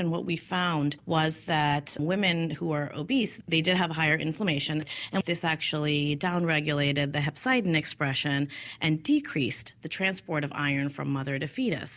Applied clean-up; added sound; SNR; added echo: none; none; none; none.